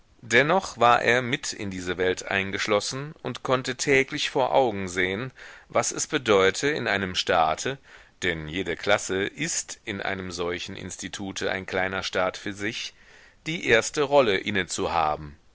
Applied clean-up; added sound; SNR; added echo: none; none; none; none.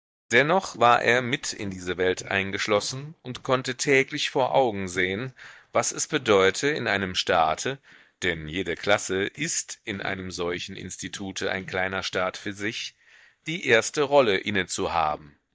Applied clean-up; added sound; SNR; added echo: neural mask model DeepFilterNet 3.